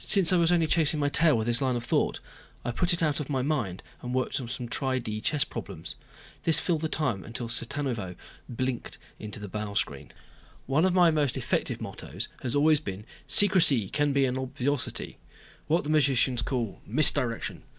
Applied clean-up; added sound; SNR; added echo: none; none; none; none.